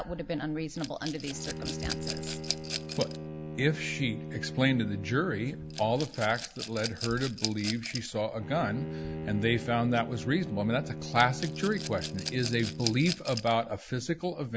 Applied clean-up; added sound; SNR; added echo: none; Bowed string instrument + Rattle / Glass; 8 dB; none.